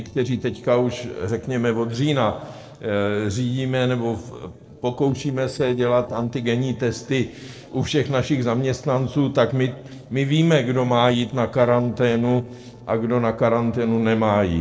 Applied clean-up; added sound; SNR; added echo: neural separator model SepFormer DNS4.